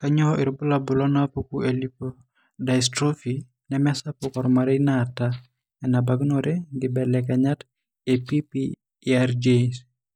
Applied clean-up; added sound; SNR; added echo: neural mask model DeepFilterNet 3.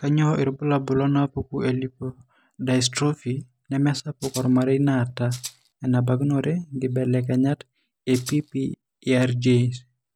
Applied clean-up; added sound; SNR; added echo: none; Rattle (instrument); 15 dB; none.